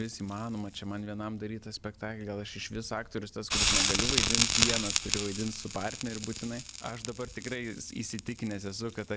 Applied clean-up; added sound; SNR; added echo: none; Crackle; -3 dB; none.